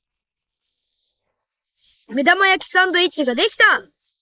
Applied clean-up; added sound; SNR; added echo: neural mask model Resemble Enhance denoiser.